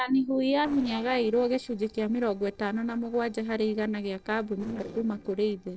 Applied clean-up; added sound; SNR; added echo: neural separator model SepFormer DNS4.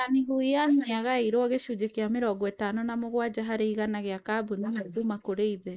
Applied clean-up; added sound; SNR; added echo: neural mask model Resemble Enhance denoiser.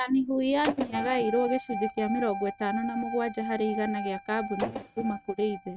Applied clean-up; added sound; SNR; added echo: neural mask model RNNoise.